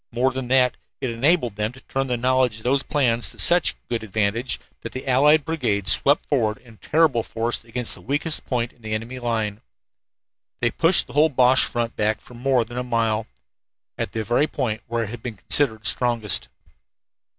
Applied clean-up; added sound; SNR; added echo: none; none; none; none.